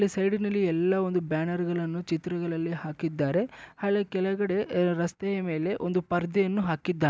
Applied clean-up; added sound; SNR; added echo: none; none; none; none.